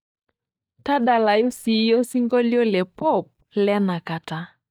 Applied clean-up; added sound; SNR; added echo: neural mask model DeepFilterNet 3.